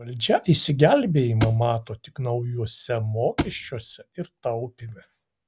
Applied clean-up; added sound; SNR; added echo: none; Thump, thud; 6 dB; none.